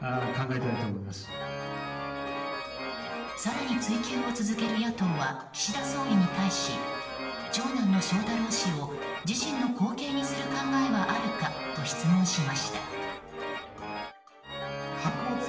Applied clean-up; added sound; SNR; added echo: none; Organ; 6 dB; reverberation time 0.9 s.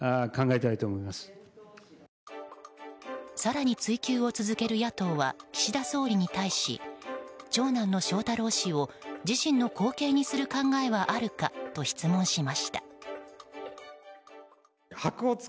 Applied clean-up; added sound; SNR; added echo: none; none; none; none.